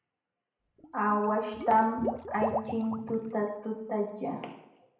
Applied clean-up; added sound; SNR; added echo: none; Water / Liquid; 8 dB; reverberation time 0.7 s.